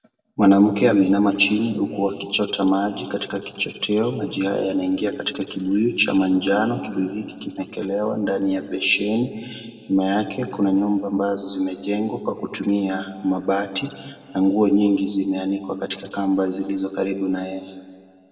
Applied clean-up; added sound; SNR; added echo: none; none; none; reverberation time 1.9 s.